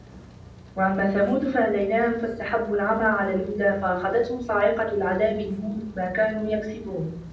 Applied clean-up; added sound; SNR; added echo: none; Rain; 19 dB; reverberation time 0.6 s.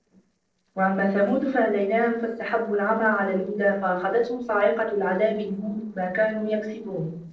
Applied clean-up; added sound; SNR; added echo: neural separator model SepFormer DNS4.